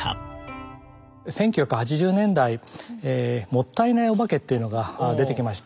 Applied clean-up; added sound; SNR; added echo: none; none; none; none.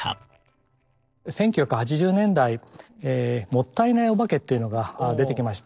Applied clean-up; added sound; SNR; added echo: neural separator model SepFormer DNS4.